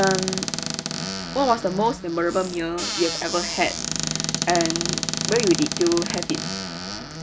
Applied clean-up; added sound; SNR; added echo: none; Squeak / Cupboard open or close; 3 dB; none.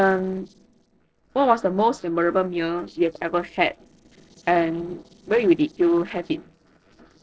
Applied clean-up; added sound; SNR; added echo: neural separator model SepFormer DNS4.